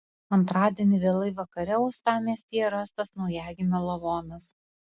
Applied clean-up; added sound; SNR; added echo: none; none; none; none.